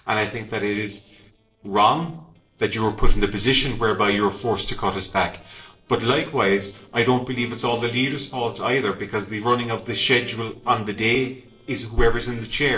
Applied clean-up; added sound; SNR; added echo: neural separator model SepFormer DNS4.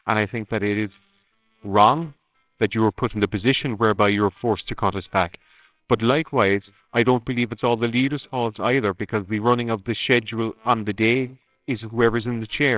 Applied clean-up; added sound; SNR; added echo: neural separator model SepFormer WHAMR!.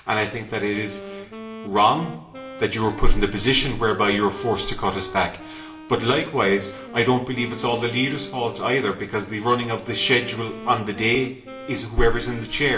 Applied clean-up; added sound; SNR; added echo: none; Wind instrument, woodwind instrument; 16 dB; reverberation time 1.3 s.